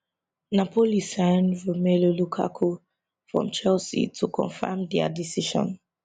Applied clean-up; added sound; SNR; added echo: none; none; none; none.